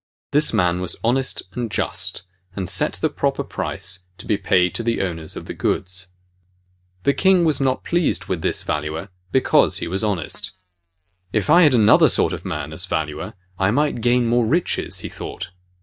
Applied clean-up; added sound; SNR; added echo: neural mask model DeepFilterNet 3.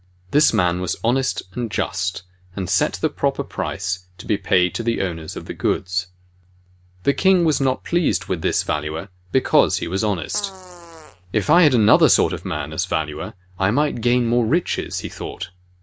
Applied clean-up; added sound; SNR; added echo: none; Fart; 20 dB; none.